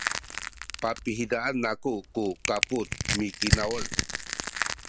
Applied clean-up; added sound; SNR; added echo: none; Crushing; 0 dB; none.